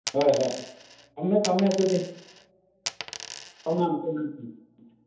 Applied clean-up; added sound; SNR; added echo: none; Coin (dropping); 11 dB; reverberation time 0.7 s.